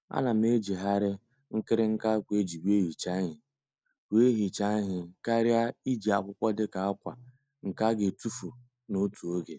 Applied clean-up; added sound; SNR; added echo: none; none; none; none.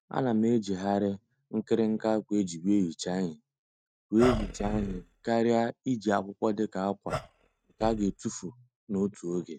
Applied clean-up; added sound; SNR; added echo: neural mask model RNNoise.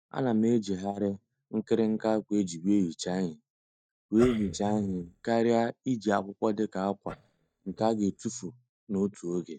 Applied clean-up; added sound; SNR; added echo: neural mask model DeepFilterNet 3.